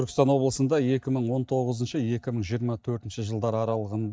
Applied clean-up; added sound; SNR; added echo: neural mask model DeepFilterNet 3.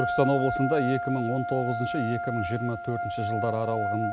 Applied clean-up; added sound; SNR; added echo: none; Wind instrument, woodwind instrument; 3 dB; none.